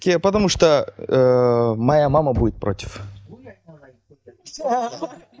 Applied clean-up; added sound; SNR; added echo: neural mask model DeepFilterNet 3.